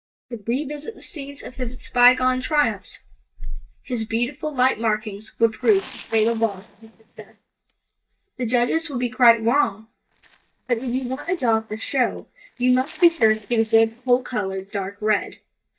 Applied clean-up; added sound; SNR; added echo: neural mask model DeepFilterNet 3.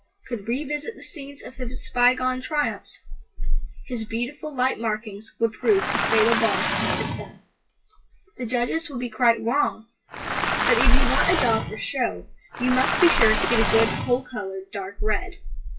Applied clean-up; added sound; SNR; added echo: classical method WPE with log-MMSE.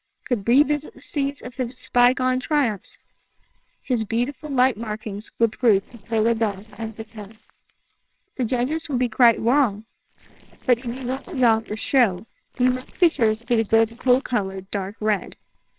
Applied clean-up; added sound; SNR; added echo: neural separator model SepFormer WHAMR!.